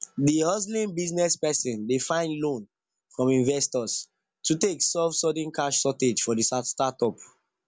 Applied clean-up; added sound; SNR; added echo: none; none; none; none.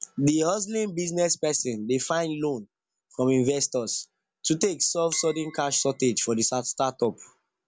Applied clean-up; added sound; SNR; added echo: none; Chink, clink; 18 dB; none.